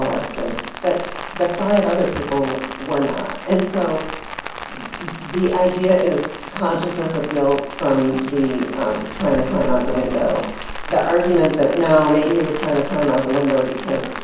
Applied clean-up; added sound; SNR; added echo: none; Rain; 10 dB; reverberation time 1.2 s.